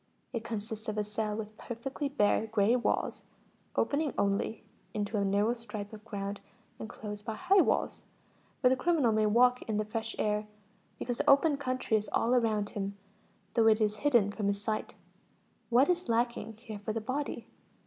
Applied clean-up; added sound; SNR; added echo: none; none; none; none.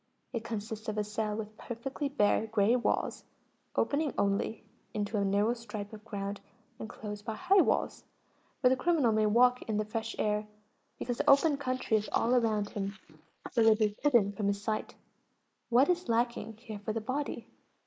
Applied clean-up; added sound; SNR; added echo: neural mask model Resemble Enhance denoiser.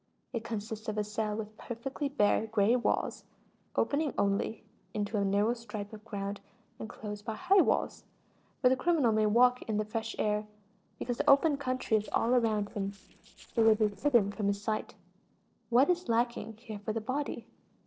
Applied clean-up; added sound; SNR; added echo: neural separator model SepFormer DNS4.